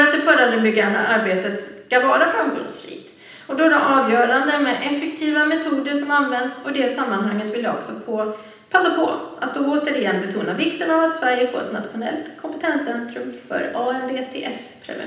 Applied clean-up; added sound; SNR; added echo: none; none; none; reverberation time 0.9 s.